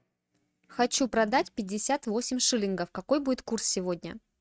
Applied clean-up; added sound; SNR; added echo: neural mask model RNNoise.